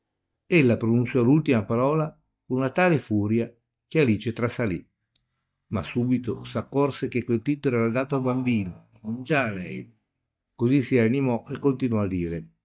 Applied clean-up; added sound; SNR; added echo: neural mask model DeepFilterNet 3.